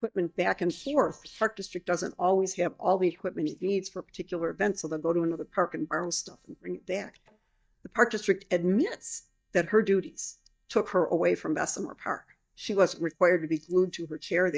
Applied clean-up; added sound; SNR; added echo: neural mask model DeepFilterNet 3.